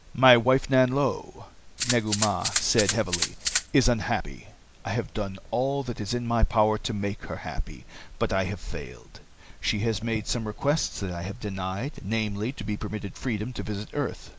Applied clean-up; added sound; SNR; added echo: none; Rattle (instrument); 3 dB; none.